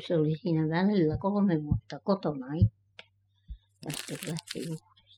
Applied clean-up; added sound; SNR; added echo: classical method spectral subtraction.